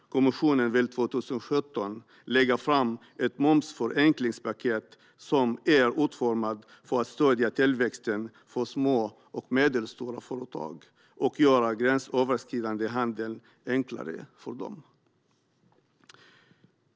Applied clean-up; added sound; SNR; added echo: none; none; none; none.